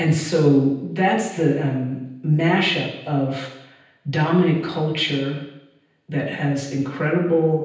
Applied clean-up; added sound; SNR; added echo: none; none; none; reverberation time 0.9 s.